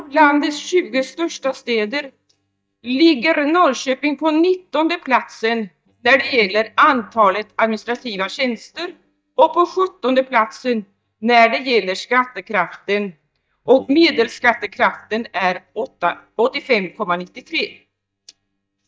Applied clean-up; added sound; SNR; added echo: neural mask model DeepFilterNet 3.